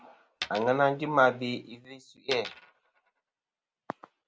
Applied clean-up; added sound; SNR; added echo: none; Coin (dropping); 13 dB; none.